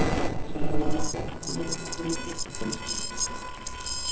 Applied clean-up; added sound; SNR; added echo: neural separator model SepFormer DNS4.